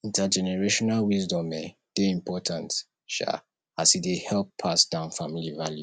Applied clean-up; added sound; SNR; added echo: none; none; none; none.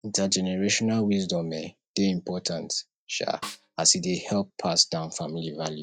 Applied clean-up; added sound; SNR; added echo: neural mask model DeepFilterNet 3.